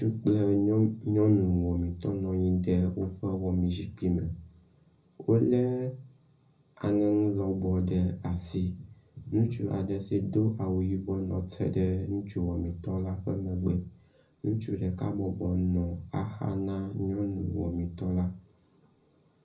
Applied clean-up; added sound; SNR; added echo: none; none; none; reverberation time 0.4 s.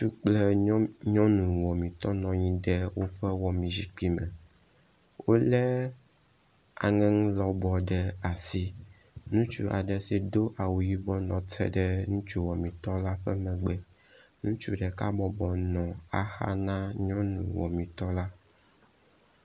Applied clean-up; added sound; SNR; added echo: none; none; none; none.